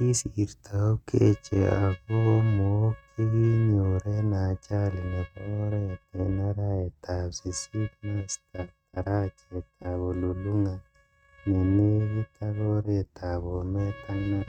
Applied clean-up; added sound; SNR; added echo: neural mask model RNNoise.